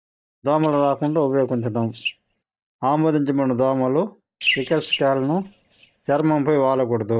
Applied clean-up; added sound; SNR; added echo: neural mask model DeepFilterNet 3.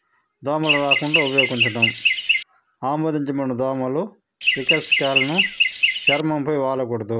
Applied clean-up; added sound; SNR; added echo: none; Chirp, tweet; -4 dB; none.